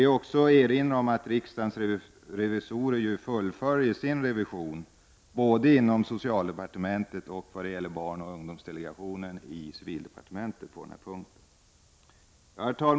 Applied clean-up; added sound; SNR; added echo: none; none; none; none.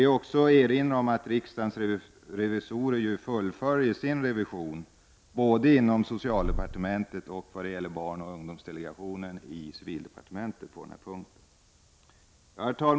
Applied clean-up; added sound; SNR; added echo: none; Purr; 5 dB; none.